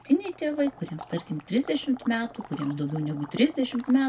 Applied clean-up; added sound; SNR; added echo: none; Water / Liquid; 19 dB; reverberation time 0.1 s.